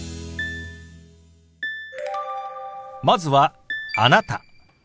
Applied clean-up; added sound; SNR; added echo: none; Piano; 12 dB; none.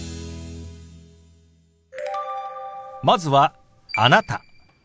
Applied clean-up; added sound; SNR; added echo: none; none; none; none.